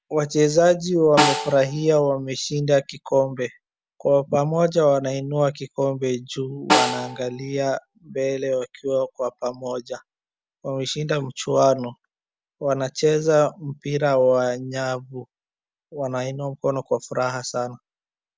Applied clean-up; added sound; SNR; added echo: none; Snare drum; 4 dB; none.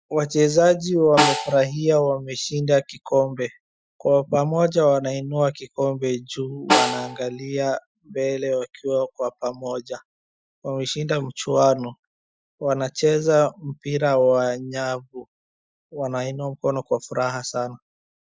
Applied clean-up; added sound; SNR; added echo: classical method Wiener filter.